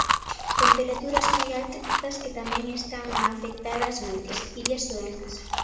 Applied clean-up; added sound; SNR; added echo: none; Chewing, mastication; -4 dB; reverberation time 1.2 s.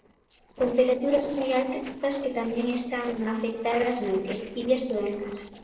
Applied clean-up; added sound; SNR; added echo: neural separator model SepFormer DNS4.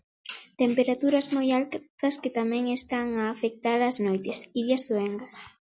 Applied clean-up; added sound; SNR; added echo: none; none; none; none.